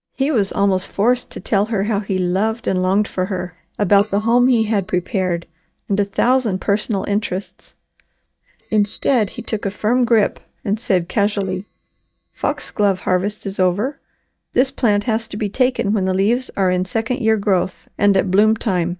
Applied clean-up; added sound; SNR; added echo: neural mask model DeepFilterNet 3.